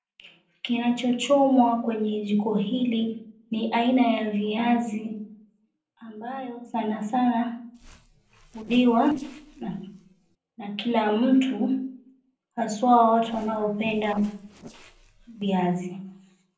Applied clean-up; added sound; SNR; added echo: neural separator model SepFormer DNS4.